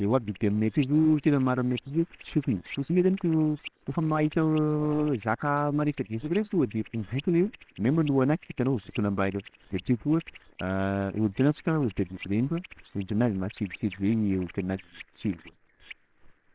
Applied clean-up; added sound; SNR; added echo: neural separator model SepFormer WHAMR!.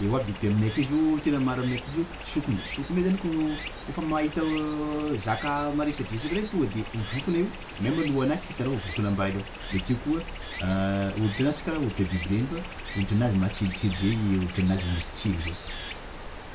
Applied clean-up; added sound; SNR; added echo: none; Stream; 10 dB; reverberation time 0.3 s.